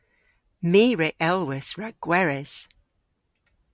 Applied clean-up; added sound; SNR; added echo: none; none; none; none.